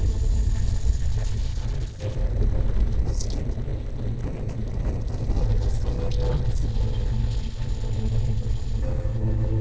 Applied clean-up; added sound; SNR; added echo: neural separator model SepFormer DNS4.